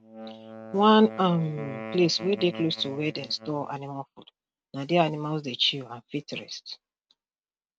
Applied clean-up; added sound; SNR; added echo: neural mask model RNNoise.